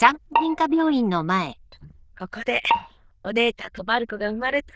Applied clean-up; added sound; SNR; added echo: neural diffusion model UNIVERSE++.